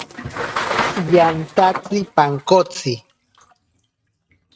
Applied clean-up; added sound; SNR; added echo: neural mask model RNNoise.